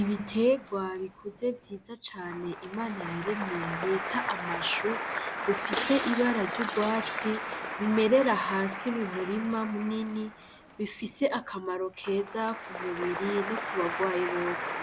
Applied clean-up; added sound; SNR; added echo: none; Shatter + Applause; 6 dB; none.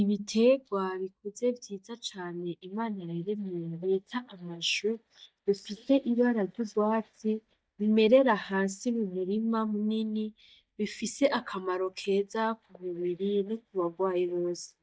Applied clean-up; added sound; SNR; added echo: neural mask model DeepFilterNet 3.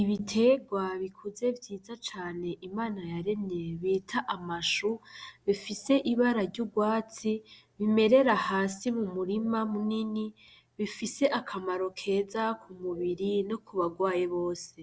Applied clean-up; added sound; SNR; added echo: none; none; none; none.